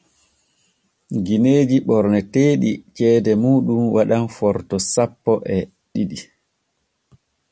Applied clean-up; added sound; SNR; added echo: none; none; none; none.